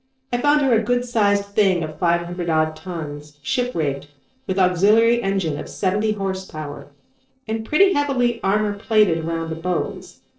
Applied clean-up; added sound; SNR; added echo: neural separator model SepFormer DNS4.